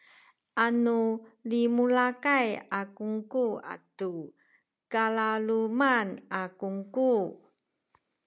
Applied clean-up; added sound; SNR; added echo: none; none; none; none.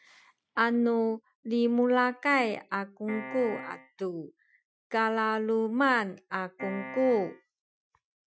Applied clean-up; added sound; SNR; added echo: classical method Wiener filter.